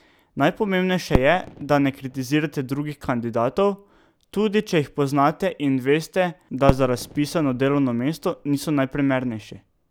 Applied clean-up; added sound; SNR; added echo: none; Fireworks; 11 dB; none.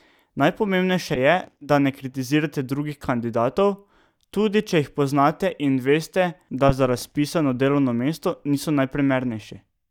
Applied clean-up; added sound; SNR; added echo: neural mask model DeepFilterNet 3.